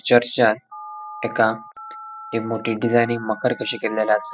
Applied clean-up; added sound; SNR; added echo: classical method spectral subtraction.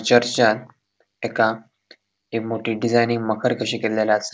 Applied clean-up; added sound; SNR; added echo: none; none; none; none.